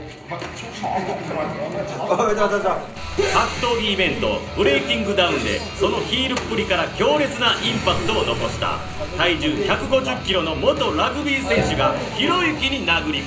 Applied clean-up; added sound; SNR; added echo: none; Water / Splash, splatter; 13 dB; reverberation time 0.5 s.